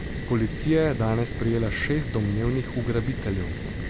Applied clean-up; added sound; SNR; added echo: none; Fire; 5 dB; none.